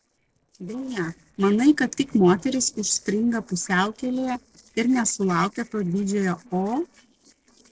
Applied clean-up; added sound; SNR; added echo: neural separator model SepFormer DNS4.